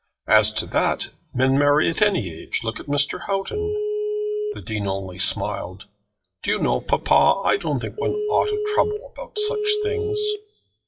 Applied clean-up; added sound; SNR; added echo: classical method WPE with log-MMSE.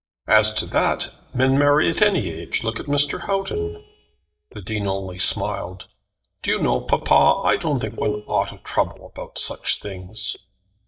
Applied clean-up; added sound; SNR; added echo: neural mask model DeepFilterNet 3.